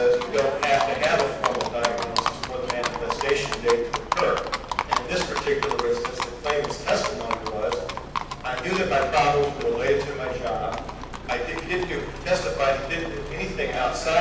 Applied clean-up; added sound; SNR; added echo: none; Livestock, farm animals, working animals; 5 dB; reverberation time 0.9 s.